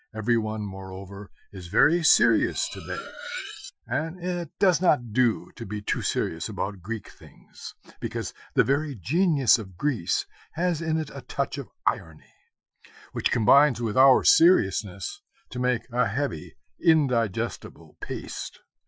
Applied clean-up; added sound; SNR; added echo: classical method Wiener filter.